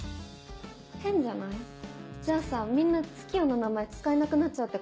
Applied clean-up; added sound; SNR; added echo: none; Wind instrument, woodwind instrument; 20 dB; none.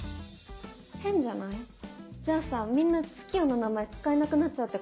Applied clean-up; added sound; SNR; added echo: none; none; none; none.